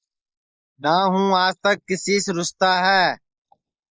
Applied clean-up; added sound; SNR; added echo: neural mask model Resemble Enhance denoiser.